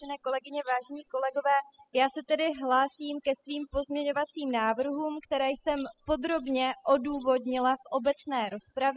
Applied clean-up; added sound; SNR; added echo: classical method spectral subtraction.